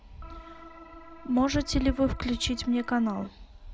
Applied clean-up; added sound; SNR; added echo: none; Organ; 18 dB; none.